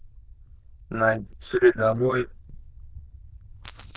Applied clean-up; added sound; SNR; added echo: neural diffusion model UNIVERSE++.